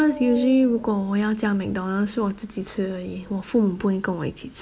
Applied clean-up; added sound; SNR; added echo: none; Dog; 19 dB; none.